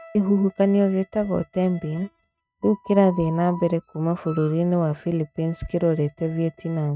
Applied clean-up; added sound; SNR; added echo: neural mask model RNNoise.